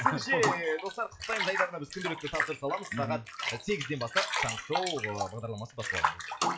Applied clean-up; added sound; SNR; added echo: classical method log-MMSE.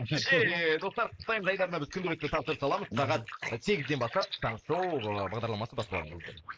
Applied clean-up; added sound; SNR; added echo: neural mask model Resemble Enhance denoiser.